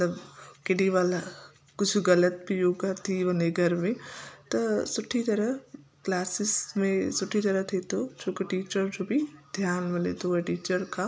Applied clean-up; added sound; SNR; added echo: none; none; none; none.